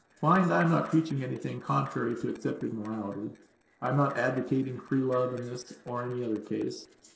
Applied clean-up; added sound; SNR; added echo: neural separator model SepFormer DNS4.